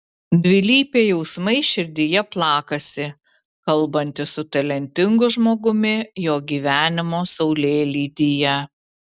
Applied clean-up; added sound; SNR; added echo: none; none; none; none.